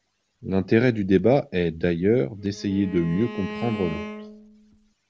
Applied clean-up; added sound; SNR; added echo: none; Bowed string instrument; 12 dB; none.